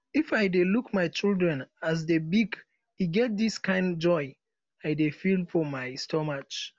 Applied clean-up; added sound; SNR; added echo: none; none; none; none.